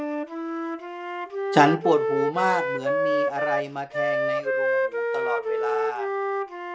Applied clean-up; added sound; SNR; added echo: none; Wind instrument, woodwind instrument; -2 dB; none.